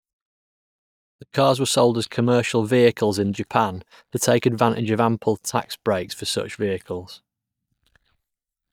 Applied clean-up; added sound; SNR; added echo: neural mask model DeepFilterNet 3.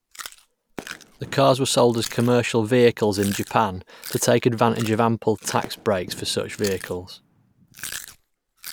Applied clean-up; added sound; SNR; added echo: none; Fireworks + Chewing, mastication; 17 dB; none.